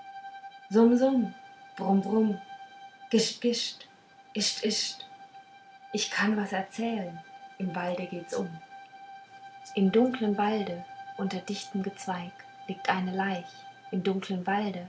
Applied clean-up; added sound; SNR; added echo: none; Bowed string instrument; 18 dB; none.